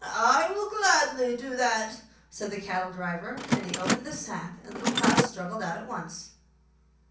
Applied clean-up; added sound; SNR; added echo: none; Mechanisms; 1 dB; reverberation time 0.6 s.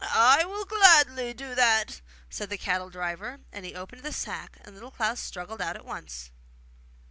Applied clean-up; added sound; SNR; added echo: none; none; none; none.